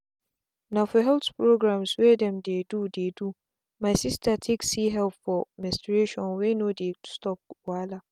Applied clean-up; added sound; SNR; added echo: none; none; none; none.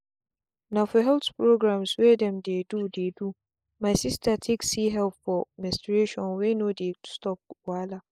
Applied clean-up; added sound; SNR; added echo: neural mask model Resemble Enhance denoiser.